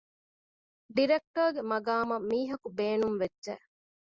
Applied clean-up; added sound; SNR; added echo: none; none; none; none.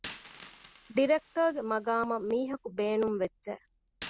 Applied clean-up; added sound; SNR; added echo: none; Coin (dropping); 17 dB; none.